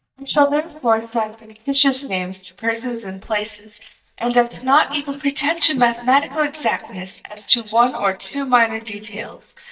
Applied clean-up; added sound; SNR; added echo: neural mask model DeepFilterNet 3.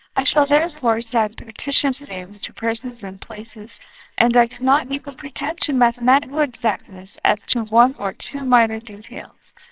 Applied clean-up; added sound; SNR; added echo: neural separator model SepFormer WHAMR!.